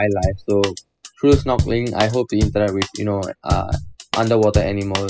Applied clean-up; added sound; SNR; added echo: classical method spectral subtraction.